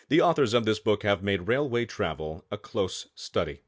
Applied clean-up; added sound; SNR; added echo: none; none; none; none.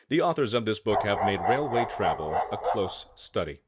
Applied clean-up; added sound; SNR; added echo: none; Bark; 1 dB; none.